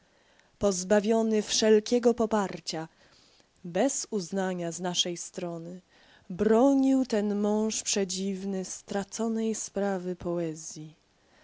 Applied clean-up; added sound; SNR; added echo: none; none; none; none.